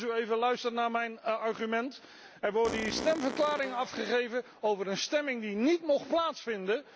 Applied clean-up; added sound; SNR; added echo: none; Fart; 8 dB; none.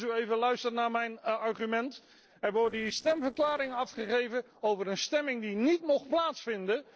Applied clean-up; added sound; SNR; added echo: neural separator model SepFormer DNS4.